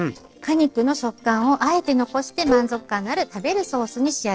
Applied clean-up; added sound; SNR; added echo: neural separator model SepFormer DNS4.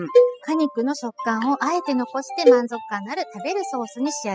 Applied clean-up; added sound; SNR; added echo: classical method spectral subtraction.